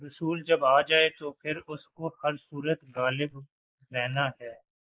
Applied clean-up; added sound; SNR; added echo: neural mask model Resemble Enhance denoiser.